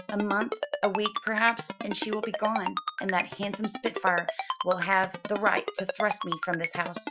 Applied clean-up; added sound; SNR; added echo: classical method Wiener filter.